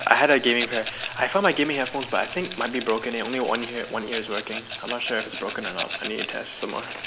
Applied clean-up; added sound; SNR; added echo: none; Rattle; 10 dB; none.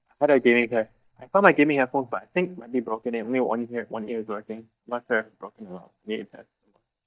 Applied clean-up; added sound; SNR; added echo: neural mask model DeepFilterNet 3.